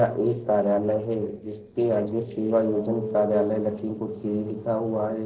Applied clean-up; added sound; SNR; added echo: neural separator model SepFormer DNS4.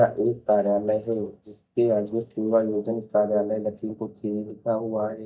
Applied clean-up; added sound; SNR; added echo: neural mask model DeepFilterNet 3.